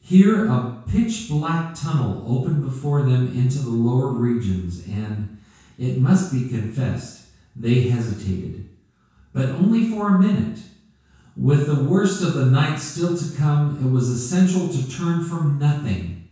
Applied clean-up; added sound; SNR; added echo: none; none; none; reverberation time 0.6 s.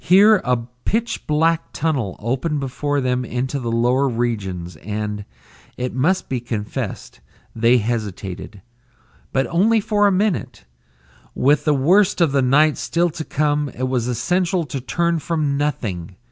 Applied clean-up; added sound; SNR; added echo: none; none; none; none.